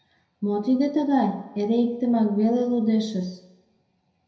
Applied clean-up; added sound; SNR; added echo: none; none; none; reverberation time 0.7 s.